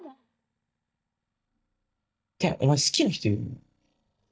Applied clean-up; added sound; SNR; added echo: neural mask model DeepFilterNet 3.